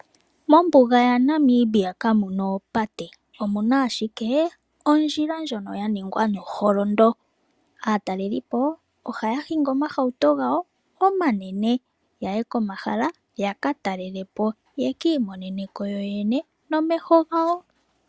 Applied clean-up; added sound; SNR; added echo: none; none; none; none.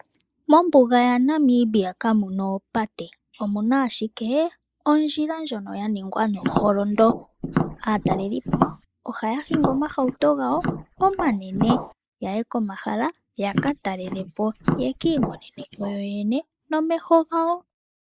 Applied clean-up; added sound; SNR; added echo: neural mask model Resemble Enhance denoiser.